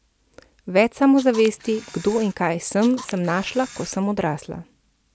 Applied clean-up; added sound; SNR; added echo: none; Camera; 18 dB; none.